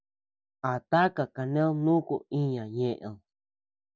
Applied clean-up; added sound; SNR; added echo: none; none; none; none.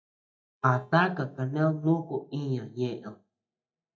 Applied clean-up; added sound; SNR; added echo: neural mask model DeepFilterNet 3.